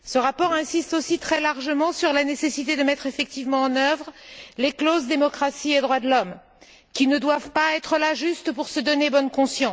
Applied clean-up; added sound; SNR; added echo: none; none; none; none.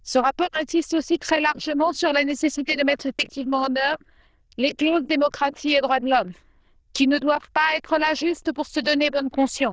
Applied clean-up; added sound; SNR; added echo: neural diffusion model UNIVERSE++.